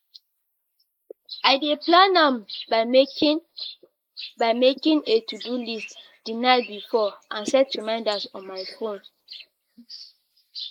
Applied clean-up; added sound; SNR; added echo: neural mask model Resemble Enhance denoiser.